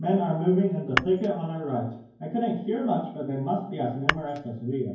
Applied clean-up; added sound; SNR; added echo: none; Tap / Glass; 3 dB; reverberation time 0.9 s.